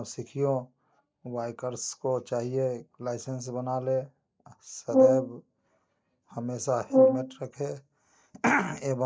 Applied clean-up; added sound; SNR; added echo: neural mask model DeepFilterNet 3.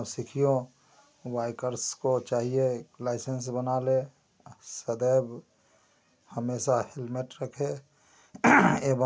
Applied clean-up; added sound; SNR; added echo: none; none; none; none.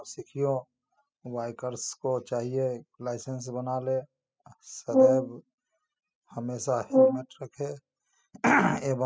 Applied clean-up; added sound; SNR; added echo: classical method spectral subtraction.